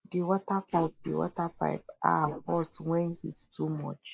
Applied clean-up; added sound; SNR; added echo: neural mask model Resemble Enhance denoiser.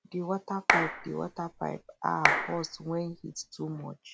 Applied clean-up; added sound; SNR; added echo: none; Clapping; -3 dB; none.